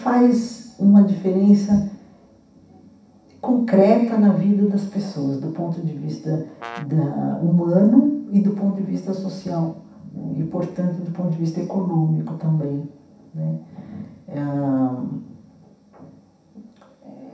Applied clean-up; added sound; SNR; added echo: none; Brass instrument; 19 dB; reverberation time 0.7 s.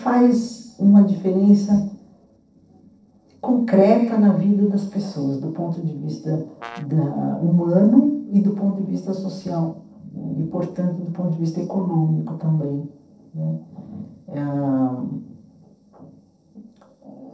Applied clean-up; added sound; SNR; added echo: neural separator model SepFormer DNS4.